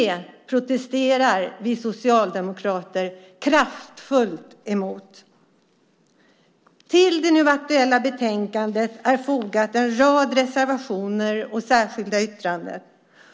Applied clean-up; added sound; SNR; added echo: none; none; none; none.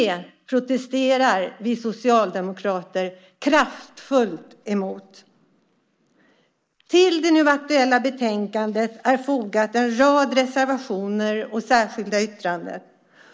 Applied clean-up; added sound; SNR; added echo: neural mask model Resemble Enhance denoiser.